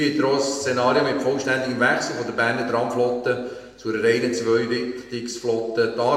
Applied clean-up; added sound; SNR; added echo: none; none; none; reverberation time 1.1 s.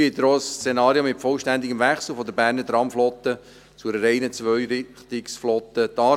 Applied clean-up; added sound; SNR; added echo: none; none; none; none.